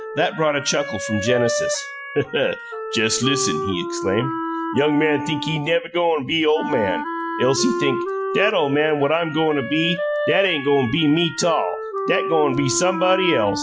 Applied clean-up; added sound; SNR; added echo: classical method Wiener filter.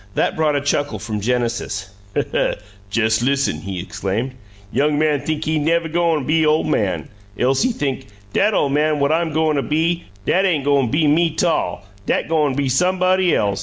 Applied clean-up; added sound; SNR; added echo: none; none; none; none.